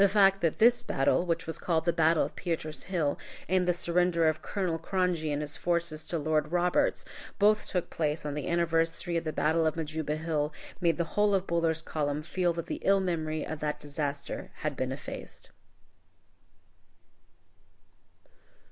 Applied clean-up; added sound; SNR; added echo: none; none; none; none.